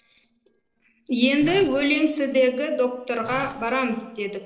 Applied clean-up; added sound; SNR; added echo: neural separator model SepFormer DNS4.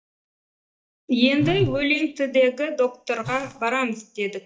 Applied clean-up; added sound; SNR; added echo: neural mask model DeepFilterNet 3.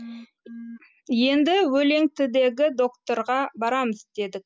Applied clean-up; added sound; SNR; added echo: none; none; none; none.